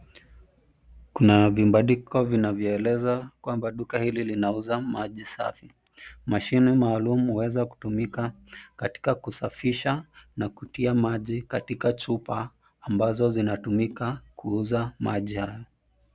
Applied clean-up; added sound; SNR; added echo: none; none; none; none.